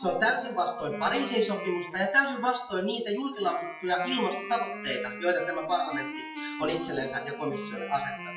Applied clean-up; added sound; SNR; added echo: classical method WPE with log-MMSE.